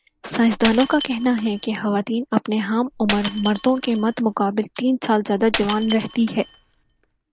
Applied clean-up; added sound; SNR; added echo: none; Shatter; 13 dB; none.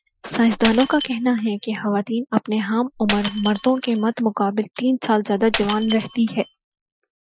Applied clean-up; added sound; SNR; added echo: classical method Wiener filter.